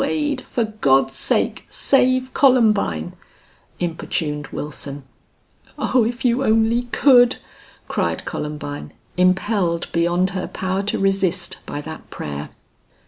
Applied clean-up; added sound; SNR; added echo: none; none; none; none.